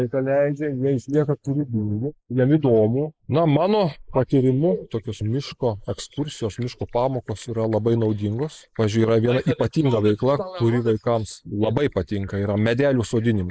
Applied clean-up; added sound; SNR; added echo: neural mask model Resemble Enhance denoiser.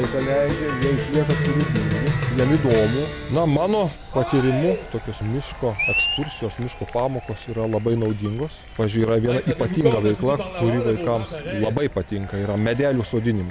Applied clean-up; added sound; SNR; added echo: none; Cheering; 5 dB; none.